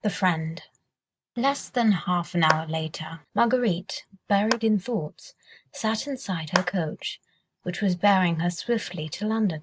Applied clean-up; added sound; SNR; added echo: neural mask model RNNoise.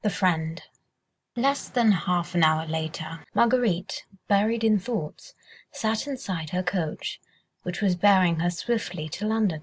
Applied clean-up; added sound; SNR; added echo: none; none; none; none.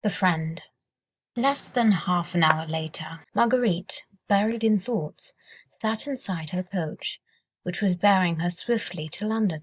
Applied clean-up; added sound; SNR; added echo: neural mask model DeepFilterNet 3.